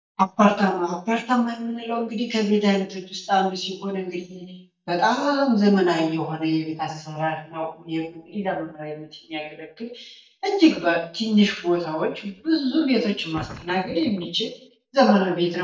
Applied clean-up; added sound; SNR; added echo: neural mask model DeepFilterNet 3.